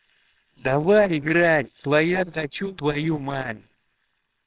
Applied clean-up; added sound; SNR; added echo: neural separator model SepFormer WHAMR!.